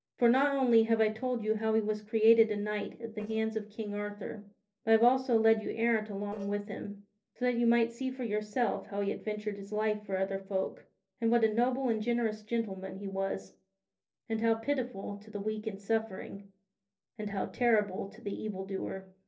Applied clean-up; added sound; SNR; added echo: neural separator model SepFormer DNS4.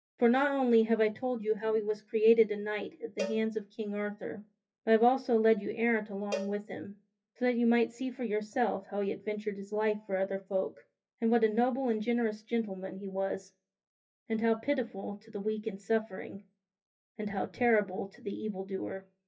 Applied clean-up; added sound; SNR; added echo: classical method WPE with log-MMSE.